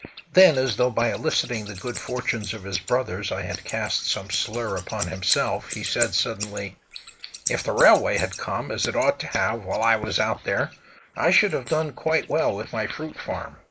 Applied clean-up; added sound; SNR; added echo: neural mask model Resemble Enhance denoiser.